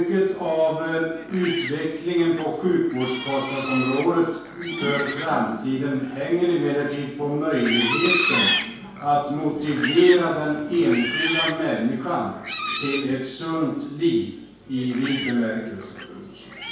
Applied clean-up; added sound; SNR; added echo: none; Livestock, farm animals, working animals; 7 dB; reverberation time 0.6 s.